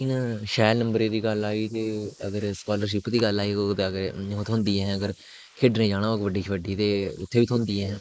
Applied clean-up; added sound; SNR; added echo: neural mask model Resemble Enhance denoiser.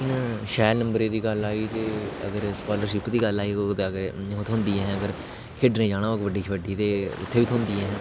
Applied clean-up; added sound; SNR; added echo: none; Waves, surf; 13 dB; none.